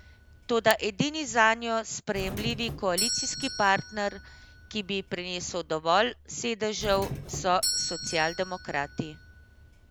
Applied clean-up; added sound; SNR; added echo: none; Doorbell; 9 dB; none.